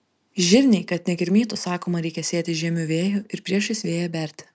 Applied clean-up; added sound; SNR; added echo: none; none; none; none.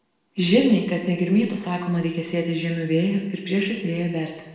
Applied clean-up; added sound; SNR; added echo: none; none; none; reverberation time 0.9 s.